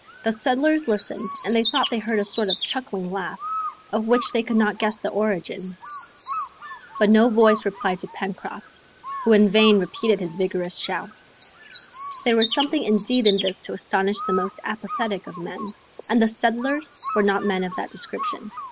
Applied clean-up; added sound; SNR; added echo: none; Bird; 11 dB; none.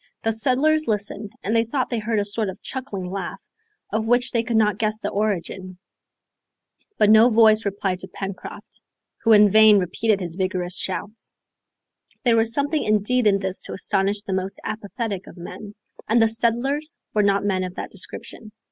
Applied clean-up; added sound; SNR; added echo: none; none; none; none.